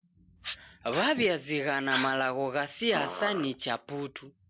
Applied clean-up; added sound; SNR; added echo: none; Dog; 9 dB; none.